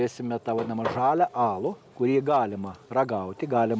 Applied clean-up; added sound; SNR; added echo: none; none; none; none.